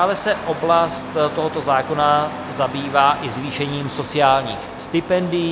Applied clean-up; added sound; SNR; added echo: none; Engine starting; 12 dB; none.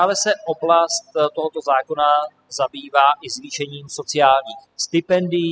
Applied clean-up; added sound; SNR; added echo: classical method spectral subtraction.